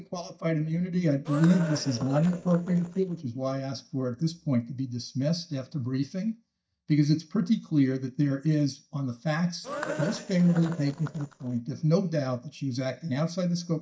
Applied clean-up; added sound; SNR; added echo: neural mask model DeepFilterNet 3.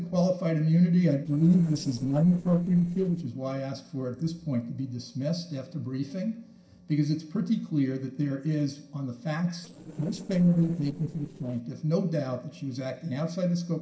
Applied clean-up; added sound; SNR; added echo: neural separator model SepFormer DNS4.